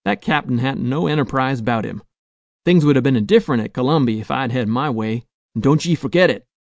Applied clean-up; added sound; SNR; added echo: none; none; none; none.